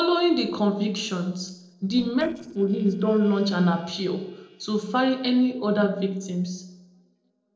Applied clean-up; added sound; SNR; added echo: neural separator model SepFormer DNS4.